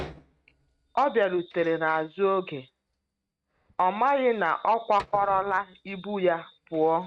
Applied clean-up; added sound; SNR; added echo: neural mask model RNNoise.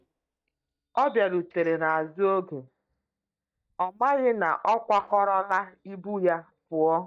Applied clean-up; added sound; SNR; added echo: neural mask model DeepFilterNet 3.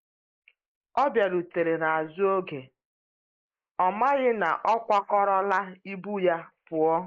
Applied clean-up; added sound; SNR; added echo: neural mask model Resemble Enhance denoiser.